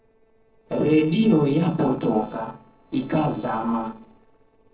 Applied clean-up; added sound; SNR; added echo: neural separator model SepFormer DNS4.